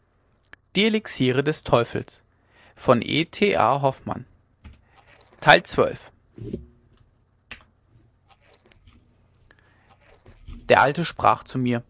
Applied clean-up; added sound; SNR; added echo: neural separator model SepFormer DNS4.